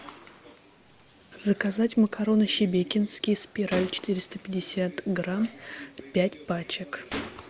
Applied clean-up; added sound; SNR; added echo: none; Gunshot, gunfire; 16 dB; none.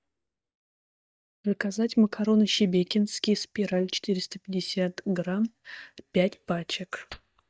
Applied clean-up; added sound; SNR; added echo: neural mask model DeepFilterNet 3.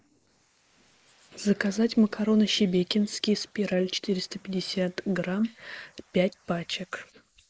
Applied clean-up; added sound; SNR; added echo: neural mask model Resemble Enhance denoiser.